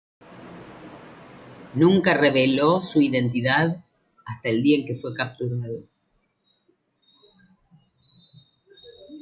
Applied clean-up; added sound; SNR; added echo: none; none; none; none.